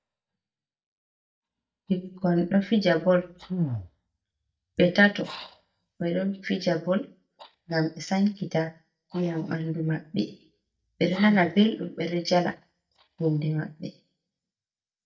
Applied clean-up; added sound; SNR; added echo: neural mask model DeepFilterNet 3.